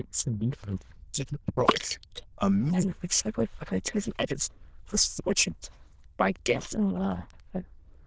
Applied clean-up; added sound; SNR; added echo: neural diffusion model UNIVERSE++.